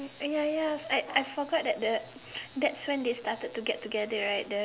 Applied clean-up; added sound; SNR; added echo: none; none; none; none.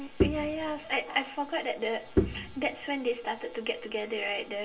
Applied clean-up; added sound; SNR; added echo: none; Bowed string instrument; 2 dB; reverberation time 0.2 s.